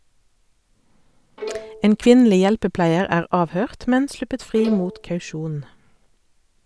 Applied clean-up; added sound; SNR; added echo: none; Bowed string instrument; 15 dB; none.